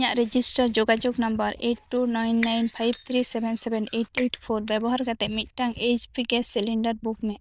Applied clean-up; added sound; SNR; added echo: neural diffusion model UNIVERSE++.